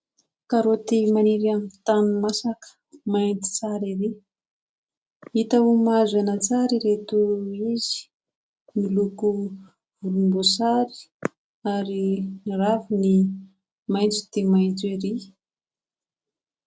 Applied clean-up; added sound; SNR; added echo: none; none; none; none.